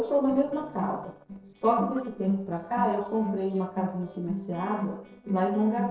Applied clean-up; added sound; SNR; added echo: neural separator model SepFormer DNS4.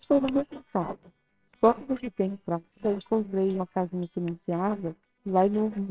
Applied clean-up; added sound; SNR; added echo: neural separator model SepFormer WHAMR!.